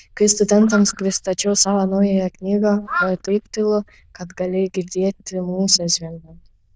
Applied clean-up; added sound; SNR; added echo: neural diffusion model UNIVERSE++.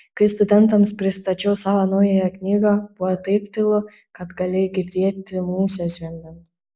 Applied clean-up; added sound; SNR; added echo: none; none; none; none.